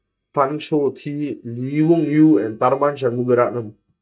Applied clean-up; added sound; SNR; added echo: neural mask model DeepFilterNet 3.